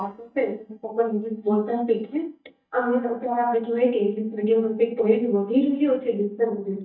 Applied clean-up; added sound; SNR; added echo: neural mask model DeepFilterNet 3.